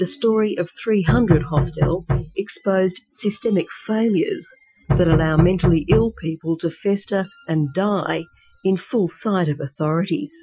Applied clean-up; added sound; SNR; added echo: classical method Wiener filter.